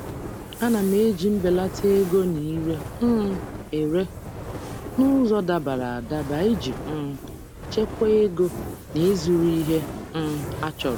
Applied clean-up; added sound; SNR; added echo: none; Fire; 11 dB; none.